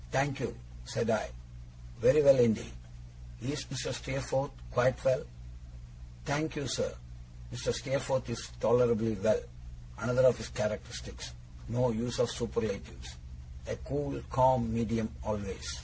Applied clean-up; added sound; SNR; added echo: none; none; none; none.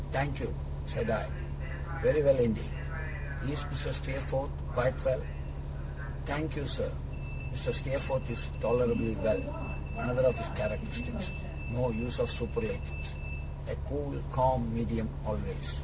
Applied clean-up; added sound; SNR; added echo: none; Bus; 3 dB; none.